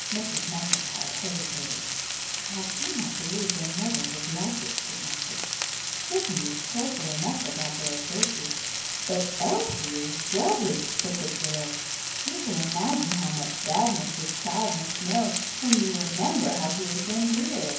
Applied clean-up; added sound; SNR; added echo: none; Frying (food); 0 dB; reverberation time 0.9 s.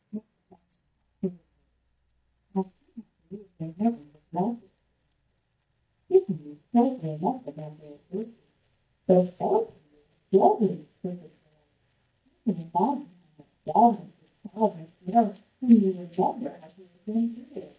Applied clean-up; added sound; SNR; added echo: neural mask model DeepFilterNet 3.